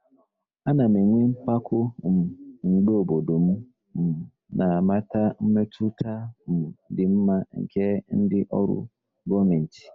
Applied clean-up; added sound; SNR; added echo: none; none; none; none.